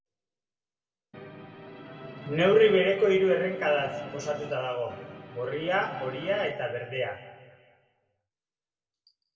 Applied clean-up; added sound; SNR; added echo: none; Musical instrument; 14 dB; reverberation time 1.6 s.